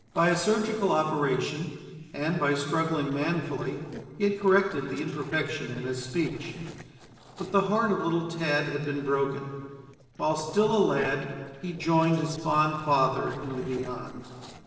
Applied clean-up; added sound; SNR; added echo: neural separator model SepFormer DNS4.